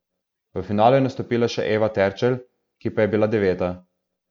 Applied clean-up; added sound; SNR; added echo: none; none; none; none.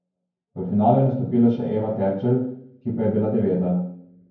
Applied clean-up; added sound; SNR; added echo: none; none; none; reverberation time 0.9 s.